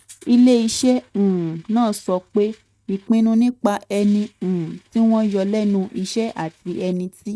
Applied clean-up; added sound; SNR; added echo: neural mask model RNNoise.